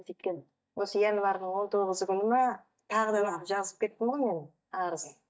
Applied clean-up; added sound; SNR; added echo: neural mask model DeepFilterNet 3.